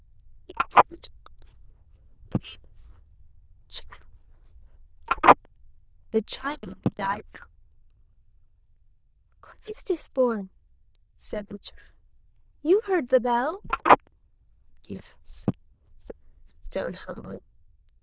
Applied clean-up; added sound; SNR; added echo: neural diffusion model UNIVERSE++.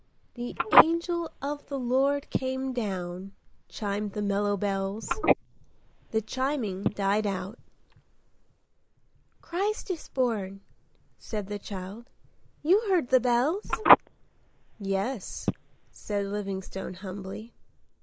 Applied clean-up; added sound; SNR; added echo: neural mask model Resemble Enhance denoiser.